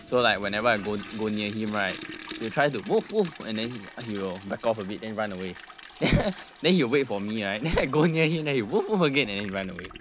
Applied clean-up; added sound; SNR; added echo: none; Toilet flush; 18 dB; none.